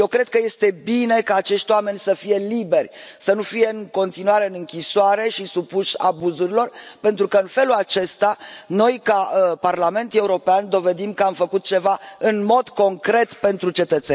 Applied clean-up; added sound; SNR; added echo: none; none; none; none.